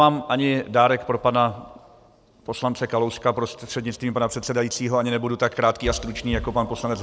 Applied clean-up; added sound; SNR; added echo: none; none; none; none.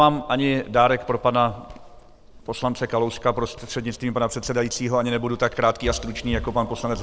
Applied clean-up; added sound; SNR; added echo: none; Walk, footsteps; 19 dB; none.